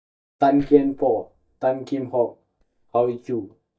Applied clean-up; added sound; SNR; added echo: neural mask model DeepFilterNet 3.